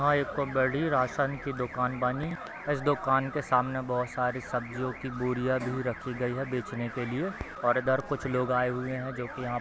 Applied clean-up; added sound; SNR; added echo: none; Alarm / Car; 15 dB; none.